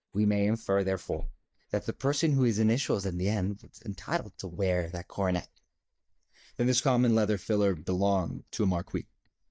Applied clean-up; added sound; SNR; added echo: neural mask model DeepFilterNet 3.